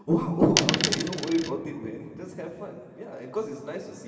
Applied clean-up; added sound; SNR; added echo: none; Coin (dropping); 0 dB; reverberation time 2.5 s.